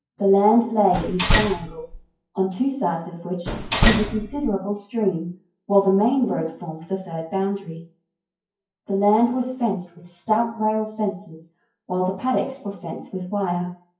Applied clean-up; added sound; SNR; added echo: classical method WPE with log-MMSE.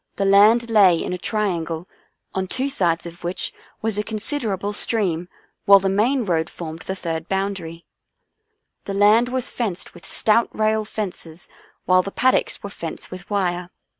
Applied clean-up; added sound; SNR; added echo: none; none; none; none.